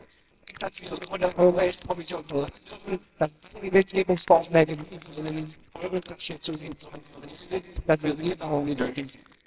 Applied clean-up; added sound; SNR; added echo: neural separator model SepFormer WHAMR!.